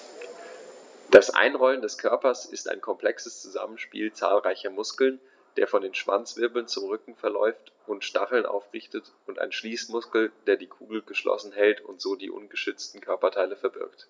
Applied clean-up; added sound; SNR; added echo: none; none; none; none.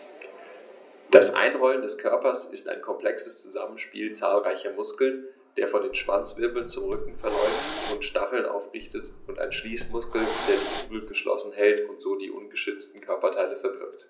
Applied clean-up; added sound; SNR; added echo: none; Hiss; 7 dB; reverberation time 0.5 s.